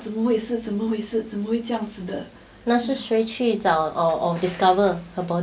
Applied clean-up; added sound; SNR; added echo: none; none; none; none.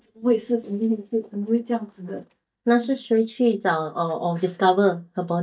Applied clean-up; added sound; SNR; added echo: neural mask model DeepFilterNet 3.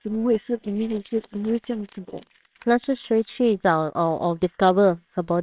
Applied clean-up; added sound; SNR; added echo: neural separator model SepFormer WHAMR!.